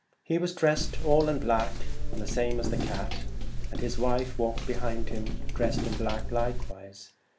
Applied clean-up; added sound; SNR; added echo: none; Walk, footsteps; -3 dB; none.